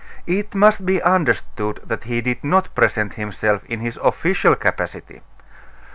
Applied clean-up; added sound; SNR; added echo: none; none; none; none.